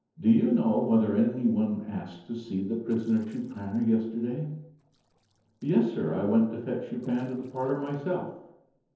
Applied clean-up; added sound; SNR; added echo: neural separator model SepFormer DNS4.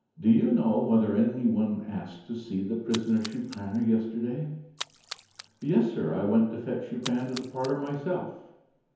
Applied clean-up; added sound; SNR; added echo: none; Splash, splatter; 16 dB; reverberation time 0.9 s.